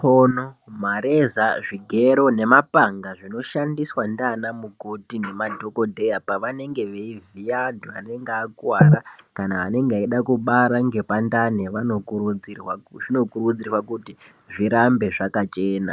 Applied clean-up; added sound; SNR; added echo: none; none; none; none.